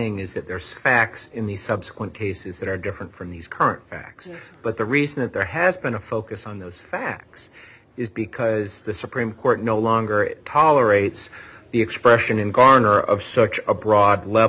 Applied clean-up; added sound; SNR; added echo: none; none; none; none.